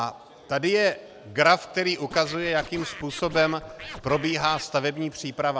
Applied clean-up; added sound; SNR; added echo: none; Scratching (performance technique); 14 dB; none.